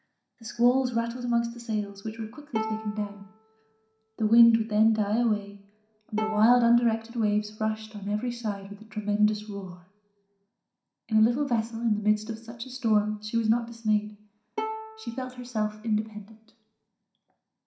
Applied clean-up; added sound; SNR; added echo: none; Bowed string instrument; 12 dB; reverberation time 0.5 s.